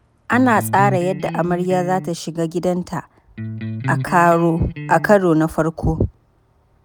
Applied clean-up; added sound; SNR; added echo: none; Electric guitar; 8 dB; none.